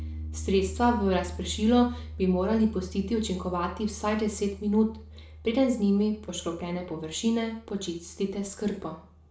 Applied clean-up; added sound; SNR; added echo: none; Piano; 13 dB; reverberation time 0.4 s.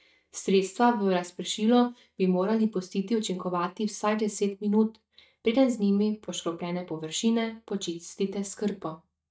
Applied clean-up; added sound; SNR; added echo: neural mask model DeepFilterNet 3.